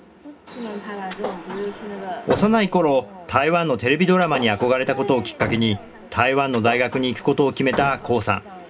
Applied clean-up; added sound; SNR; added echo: none; Thump, thud; 13 dB; reverberation time 0.3 s.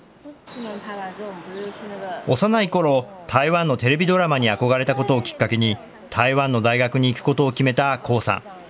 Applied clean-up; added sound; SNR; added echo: none; none; none; none.